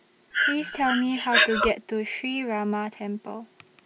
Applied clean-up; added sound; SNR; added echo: none; Breathing; -3 dB; none.